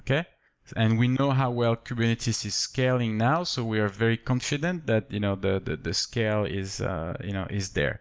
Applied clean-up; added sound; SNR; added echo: none; none; none; none.